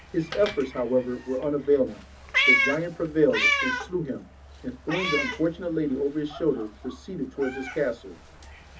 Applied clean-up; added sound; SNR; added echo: none; Meow; 3 dB; reverberation time 0.4 s.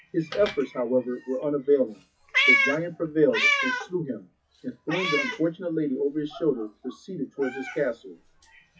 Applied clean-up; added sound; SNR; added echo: classical method WPE with log-MMSE.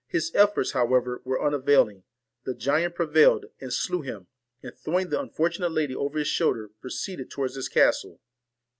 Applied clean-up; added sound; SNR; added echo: none; none; none; none.